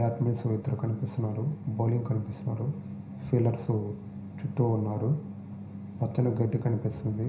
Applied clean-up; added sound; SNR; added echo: none; none; none; reverberation time 0.5 s.